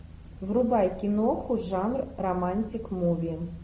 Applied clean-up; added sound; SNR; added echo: none; none; none; none.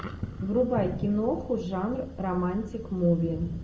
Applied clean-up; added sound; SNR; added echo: none; Thunder; 11 dB; reverberation time 0.7 s.